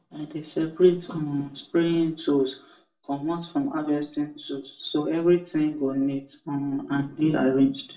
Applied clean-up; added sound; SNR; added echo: none; none; none; reverberation time 0.3 s.